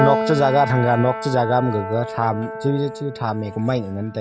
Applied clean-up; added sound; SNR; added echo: none; Piano; 6 dB; none.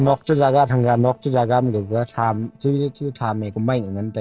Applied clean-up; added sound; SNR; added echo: neural separator model SepFormer DNS4.